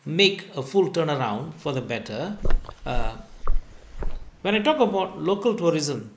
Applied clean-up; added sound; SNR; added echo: neural mask model Resemble Enhance denoiser.